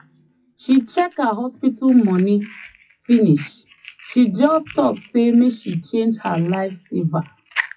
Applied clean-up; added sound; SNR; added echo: classical method WPE with log-MMSE.